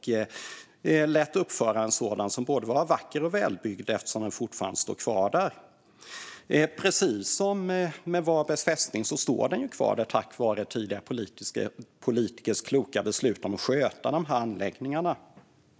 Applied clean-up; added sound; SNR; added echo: none; none; none; none.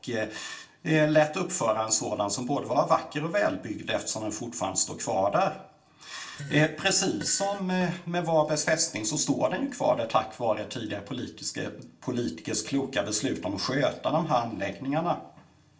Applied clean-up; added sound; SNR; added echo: none; Fart; 15 dB; reverberation time 0.3 s.